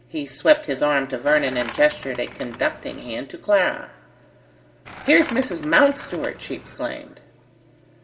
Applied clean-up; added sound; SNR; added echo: none; Skateboard; 15 dB; reverberation time 2.1 s.